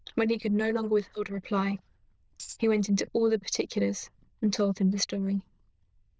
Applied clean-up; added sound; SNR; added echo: neural diffusion model UNIVERSE++.